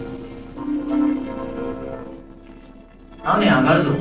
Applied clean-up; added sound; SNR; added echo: neural separator model SepFormer DNS4.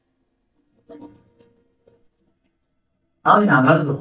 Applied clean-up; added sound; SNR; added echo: neural mask model DeepFilterNet 3.